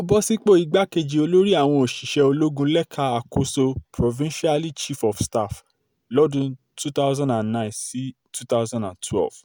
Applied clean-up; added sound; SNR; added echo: none; none; none; none.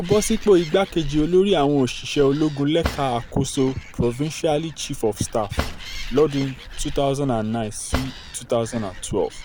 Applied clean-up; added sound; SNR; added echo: none; Cutlery, silverware / Drawer open or close + Animal; 11 dB; none.